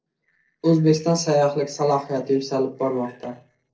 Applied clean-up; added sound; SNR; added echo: neural separator model SepFormer DNS4.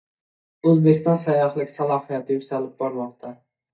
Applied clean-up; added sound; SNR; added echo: neural mask model DeepFilterNet 3.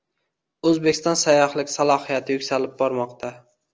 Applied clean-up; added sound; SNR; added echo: none; none; none; none.